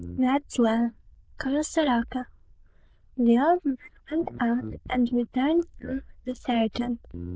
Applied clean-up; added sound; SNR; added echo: neural diffusion model UNIVERSE++.